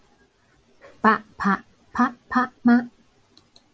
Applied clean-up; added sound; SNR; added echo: none; none; none; none.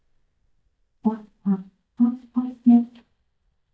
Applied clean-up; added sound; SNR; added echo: neural mask model DeepFilterNet 3.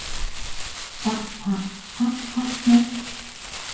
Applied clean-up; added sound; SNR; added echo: none; Crumpling, crinkling; 6 dB; reverberation time 0.9 s.